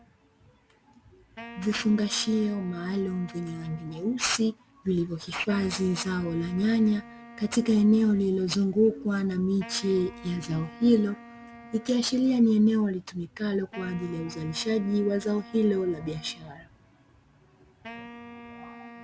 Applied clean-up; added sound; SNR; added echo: none; Wind instrument, woodwind instrument; 20 dB; none.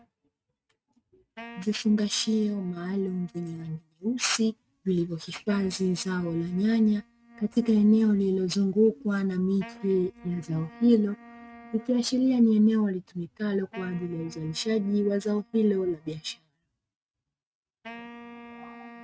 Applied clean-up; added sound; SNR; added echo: neural mask model RNNoise.